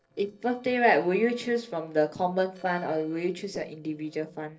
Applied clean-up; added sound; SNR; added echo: neural separator model SepFormer DNS4.